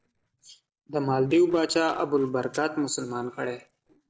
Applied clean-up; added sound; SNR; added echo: neural separator model SepFormer DNS4.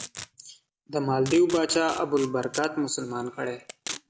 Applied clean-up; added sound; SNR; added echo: none; Packing tape, duct tape; 15 dB; none.